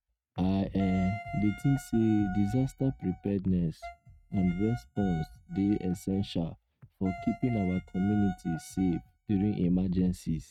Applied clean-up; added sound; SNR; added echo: neural mask model RNNoise.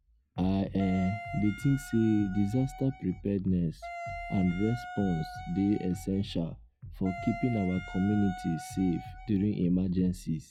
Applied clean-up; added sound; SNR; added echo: classical method log-MMSE.